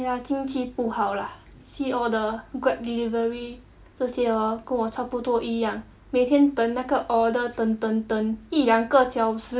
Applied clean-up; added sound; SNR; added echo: none; none; none; none.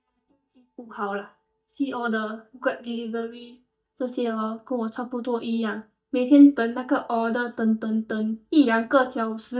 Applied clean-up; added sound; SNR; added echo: neural mask model DeepFilterNet 3.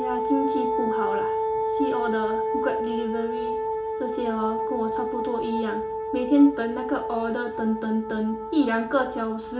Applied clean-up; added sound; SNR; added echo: none; Wind instrument, woodwind instrument; 1 dB; reverberation time 0.4 s.